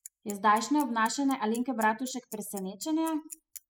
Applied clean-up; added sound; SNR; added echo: classical method spectral subtraction.